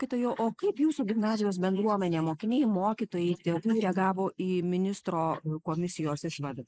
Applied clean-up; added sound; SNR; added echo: neural mask model Resemble Enhance denoiser.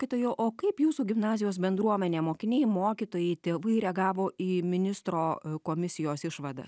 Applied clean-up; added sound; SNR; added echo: none; none; none; none.